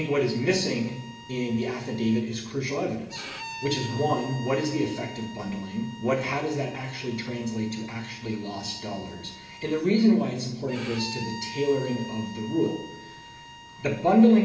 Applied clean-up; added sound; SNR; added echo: none; Bowed string instrument; 16 dB; reverberation time 0.9 s.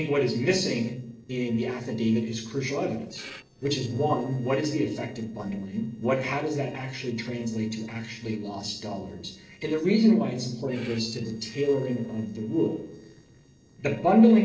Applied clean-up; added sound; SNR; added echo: neural separator model SepFormer DNS4.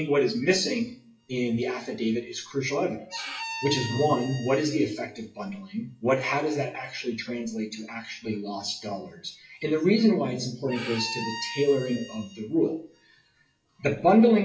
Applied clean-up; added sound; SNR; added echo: classical method WPE with log-MMSE.